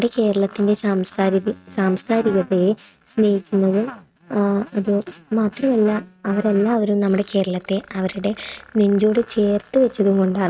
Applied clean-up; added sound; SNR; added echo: neural mask model RNNoise.